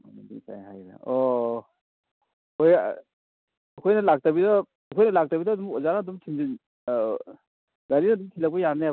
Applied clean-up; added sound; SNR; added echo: none; none; none; none.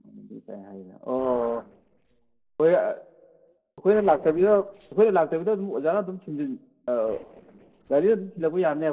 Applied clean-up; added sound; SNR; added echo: neural separator model SepFormer DNS4.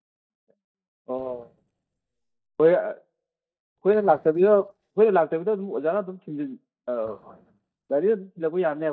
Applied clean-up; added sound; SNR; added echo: neural mask model DeepFilterNet 3.